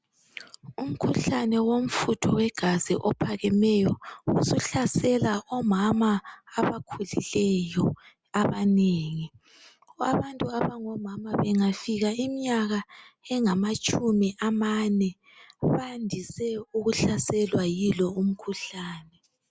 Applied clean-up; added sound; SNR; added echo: none; none; none; none.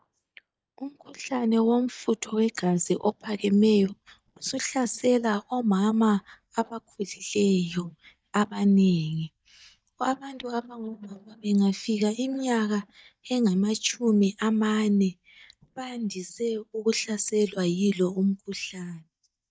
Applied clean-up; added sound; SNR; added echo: neural mask model DeepFilterNet 3.